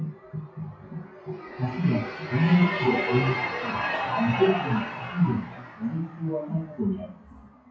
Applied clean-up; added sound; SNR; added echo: classical method WPE with log-MMSE.